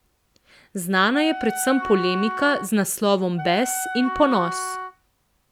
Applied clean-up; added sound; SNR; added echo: none; Wind instrument, woodwind instrument; 7 dB; none.